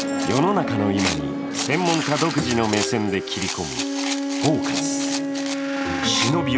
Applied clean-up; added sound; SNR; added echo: none; Rattle + Wind instrument, woodwind instrument; 3 dB; none.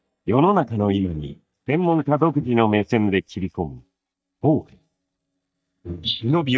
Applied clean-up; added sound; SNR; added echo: neural mask model DeepFilterNet 3.